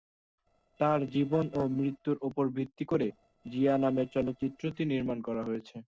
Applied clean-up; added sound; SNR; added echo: neural separator model SepFormer DNS4.